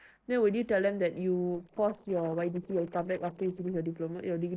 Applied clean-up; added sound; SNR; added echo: neural separator model SepFormer DNS4.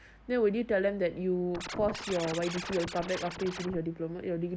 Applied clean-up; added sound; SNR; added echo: none; Scratching (performance technique); 9 dB; none.